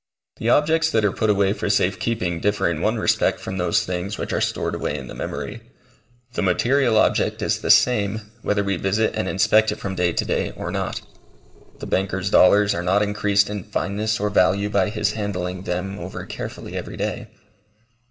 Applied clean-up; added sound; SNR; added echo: neural separator model SepFormer DNS4.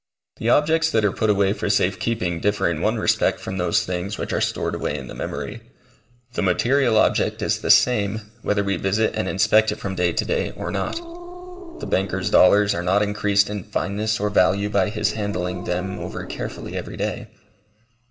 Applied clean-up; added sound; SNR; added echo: none; Growling; 11 dB; reverberation time 0.4 s.